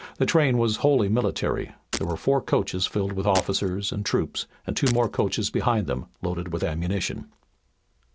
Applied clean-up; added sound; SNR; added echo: none; Shatter; 12 dB; none.